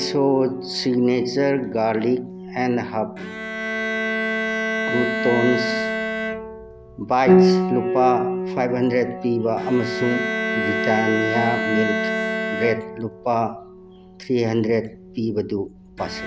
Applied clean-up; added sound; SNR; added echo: none; Bowed string instrument + Piano; 1 dB; none.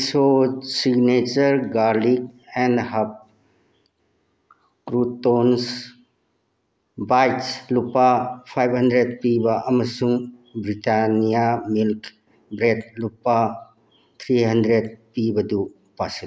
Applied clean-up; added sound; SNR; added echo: none; none; none; none.